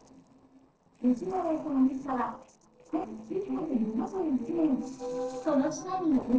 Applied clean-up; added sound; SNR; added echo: neural separator model SepFormer DNS4.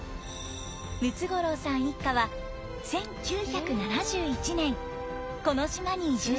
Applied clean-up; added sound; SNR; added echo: none; none; none; none.